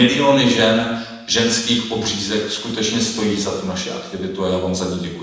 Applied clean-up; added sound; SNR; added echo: none; none; none; reverberation time 1.1 s.